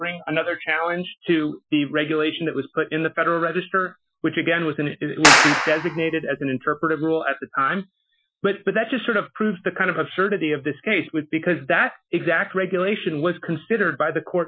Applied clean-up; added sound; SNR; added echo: classical method Wiener filter.